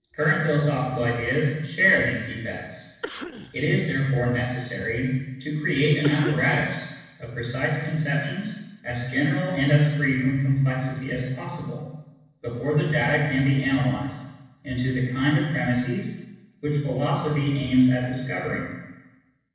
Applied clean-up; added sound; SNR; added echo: neural separator model SepFormer DNS4.